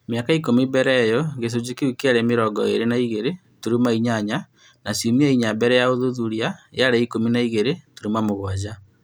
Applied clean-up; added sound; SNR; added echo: none; none; none; none.